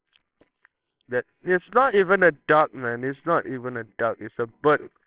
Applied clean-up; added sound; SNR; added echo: neural separator model SepFormer WHAMR!.